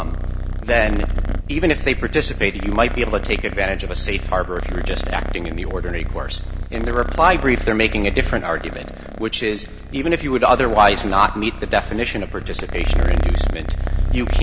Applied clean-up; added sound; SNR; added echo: none; Purr; 1 dB; none.